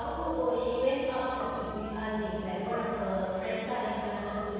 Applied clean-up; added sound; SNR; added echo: none; Animal; 12 dB; reverberation time 2.2 s.